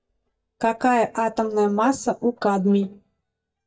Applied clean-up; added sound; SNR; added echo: neural mask model DeepFilterNet 3.